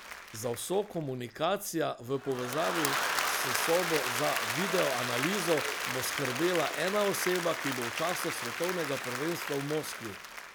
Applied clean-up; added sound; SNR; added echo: none; Applause / Crowd; 2 dB; none.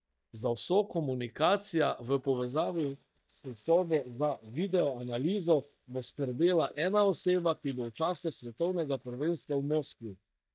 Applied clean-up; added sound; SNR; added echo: neural mask model DeepFilterNet 3.